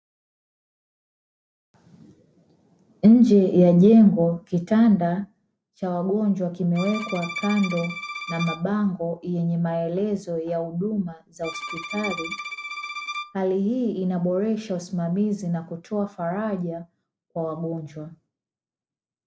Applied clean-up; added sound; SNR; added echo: none; Bowed string instrument; 11 dB; none.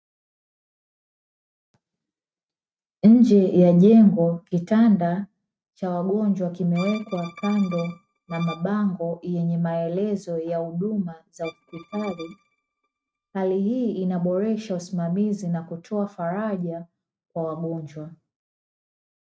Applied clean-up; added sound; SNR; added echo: neural mask model RNNoise.